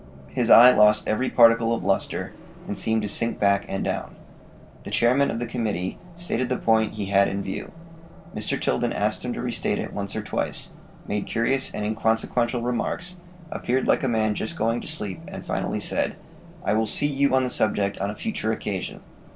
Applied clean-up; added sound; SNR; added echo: none; Race car, auto racing; 18 dB; none.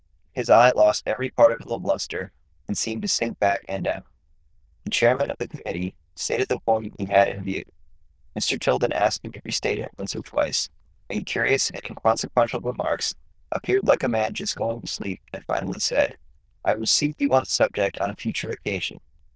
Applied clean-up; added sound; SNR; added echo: neural diffusion model UNIVERSE++.